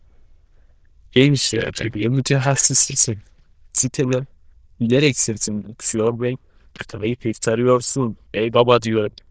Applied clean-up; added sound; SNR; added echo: neural diffusion model UNIVERSE++.